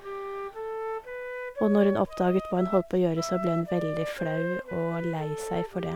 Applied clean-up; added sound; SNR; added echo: none; Wind instrument, woodwind instrument; 7 dB; none.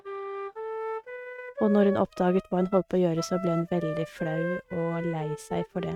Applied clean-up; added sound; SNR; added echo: neural mask model RNNoise.